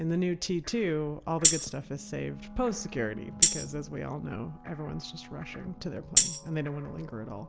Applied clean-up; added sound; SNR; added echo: none; Tambourine; -4 dB; none.